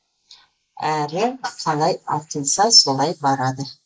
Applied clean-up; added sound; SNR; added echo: neural mask model Resemble Enhance denoiser.